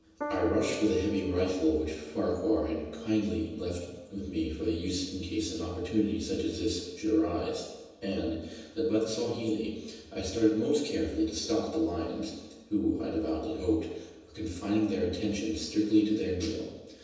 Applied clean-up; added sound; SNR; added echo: none; Piano; 20 dB; reverberation time 1.1 s.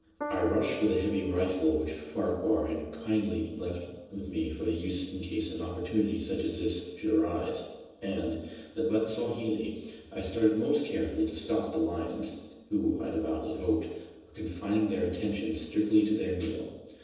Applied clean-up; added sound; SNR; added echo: neural separator model SepFormer DNS4.